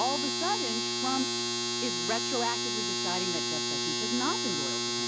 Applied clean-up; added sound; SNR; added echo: none; Domestic sounds, home sounds; -4 dB; none.